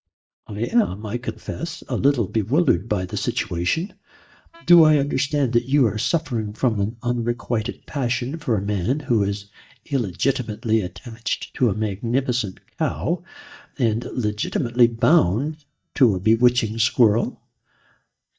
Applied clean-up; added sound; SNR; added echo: neural mask model DeepFilterNet 3.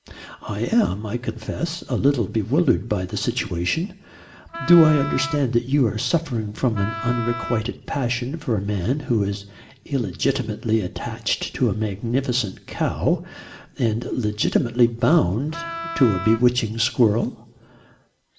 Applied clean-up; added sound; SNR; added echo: none; Wind instrument, woodwind instrument; 9 dB; reverberation time 0.5 s.